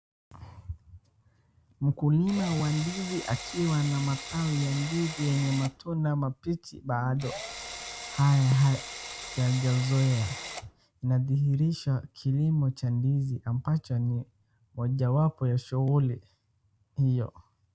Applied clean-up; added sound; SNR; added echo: none; Drill; 11 dB; none.